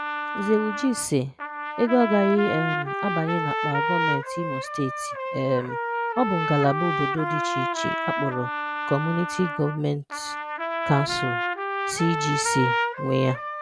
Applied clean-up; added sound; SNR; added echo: none; Trumpet; 2 dB; none.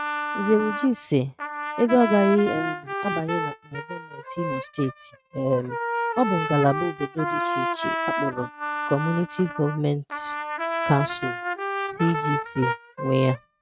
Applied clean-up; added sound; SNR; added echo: neural mask model RNNoise.